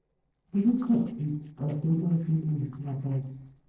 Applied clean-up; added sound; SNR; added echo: neural separator model SepFormer DNS4.